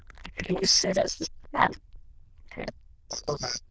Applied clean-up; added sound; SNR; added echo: neural diffusion model UNIVERSE++.